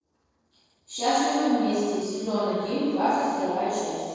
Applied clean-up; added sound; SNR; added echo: neural separator model SepFormer DNS4.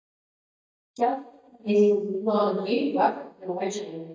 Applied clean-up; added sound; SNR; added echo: neural mask model DeepFilterNet 3.